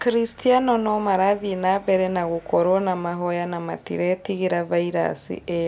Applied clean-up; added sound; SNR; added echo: none; none; none; none.